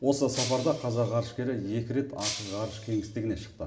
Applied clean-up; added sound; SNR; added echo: none; Shatter; 11 dB; reverberation time 0.6 s.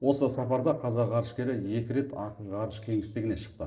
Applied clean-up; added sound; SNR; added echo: neural separator model SepFormer DNS4.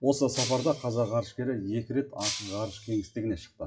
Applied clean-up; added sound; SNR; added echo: classical method WPE with log-MMSE.